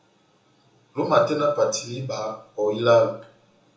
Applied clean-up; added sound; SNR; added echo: none; none; none; reverberation time 1.0 s.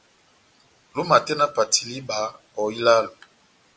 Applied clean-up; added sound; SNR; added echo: none; none; none; none.